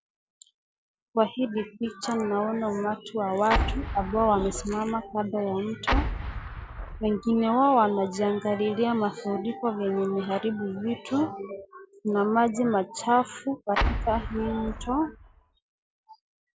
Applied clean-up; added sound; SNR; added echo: none; Explosion; 4 dB; none.